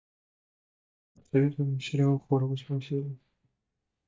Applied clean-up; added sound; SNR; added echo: neural mask model DeepFilterNet 3.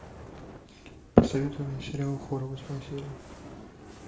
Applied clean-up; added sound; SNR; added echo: none; Fire; 15 dB; reverberation time 0.9 s.